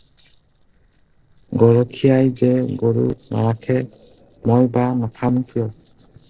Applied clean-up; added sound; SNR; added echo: neural separator model SepFormer DNS4.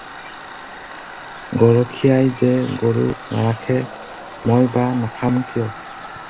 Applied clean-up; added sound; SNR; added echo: none; Tools; 15 dB; none.